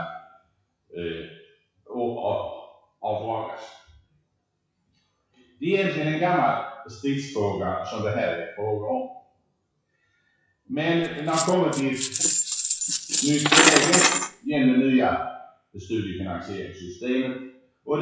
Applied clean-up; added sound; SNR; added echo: classical method WPE with log-MMSE.